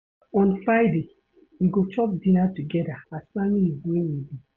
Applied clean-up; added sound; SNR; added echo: none; none; none; none.